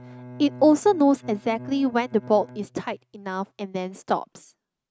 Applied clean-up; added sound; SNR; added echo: neural mask model RNNoise.